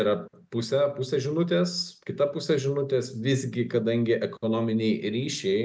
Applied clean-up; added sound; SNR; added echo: none; none; none; none.